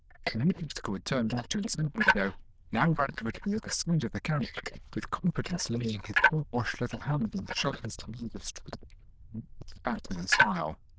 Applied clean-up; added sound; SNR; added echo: neural diffusion model UNIVERSE++.